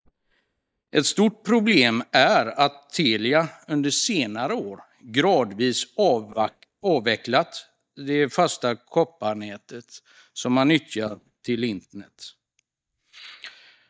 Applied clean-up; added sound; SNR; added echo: neural mask model DeepFilterNet 3.